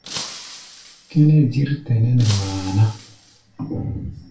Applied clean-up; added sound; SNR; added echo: none; Shatter; 17 dB; reverberation time 0.3 s.